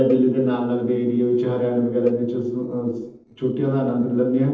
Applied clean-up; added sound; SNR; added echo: neural separator model SepFormer DNS4.